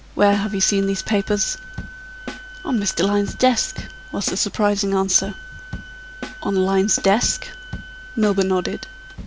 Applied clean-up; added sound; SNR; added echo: none; Drum / Drum kit + Wind instrument, woodwind instrument; 14 dB; none.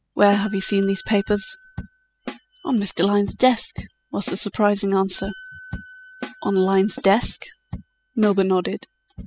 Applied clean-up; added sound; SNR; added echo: classical method spectral subtraction.